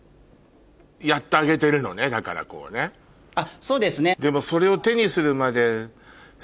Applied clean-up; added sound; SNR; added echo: none; none; none; none.